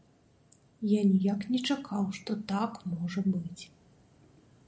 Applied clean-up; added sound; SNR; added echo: none; none; none; none.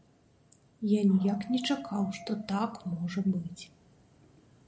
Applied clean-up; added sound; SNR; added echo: none; Dog; 18 dB; none.